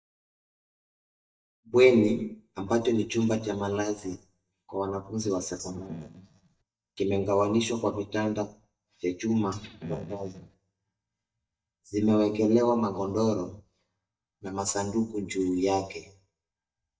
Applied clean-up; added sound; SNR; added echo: neural mask model DeepFilterNet 3.